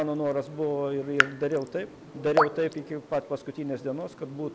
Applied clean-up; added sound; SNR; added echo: none; Raindrop / Drip; 3 dB; none.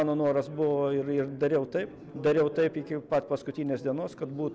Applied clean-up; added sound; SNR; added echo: none; none; none; none.